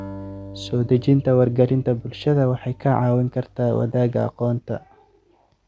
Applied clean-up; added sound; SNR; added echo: none; Acoustic guitar; 19 dB; none.